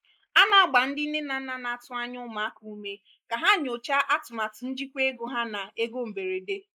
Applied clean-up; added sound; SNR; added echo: neural mask model Resemble Enhance denoiser.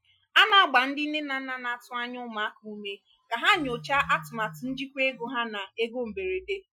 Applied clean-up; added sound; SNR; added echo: classical method Wiener filter.